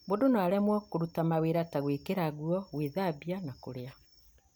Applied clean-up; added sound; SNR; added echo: none; none; none; none.